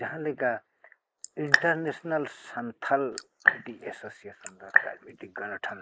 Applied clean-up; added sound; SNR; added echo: neural mask model Resemble Enhance denoiser.